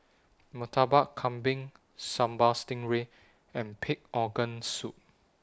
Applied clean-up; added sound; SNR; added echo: none; none; none; none.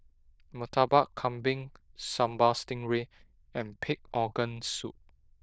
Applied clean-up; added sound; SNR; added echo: neural diffusion model UNIVERSE++.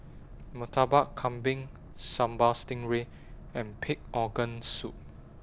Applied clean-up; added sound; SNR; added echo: none; Boat, Water vehicle; 15 dB; none.